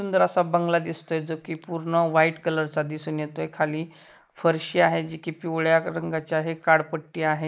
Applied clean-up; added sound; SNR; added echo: neural mask model Resemble Enhance denoiser.